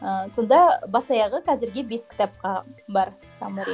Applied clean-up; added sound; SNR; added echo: none; none; none; none.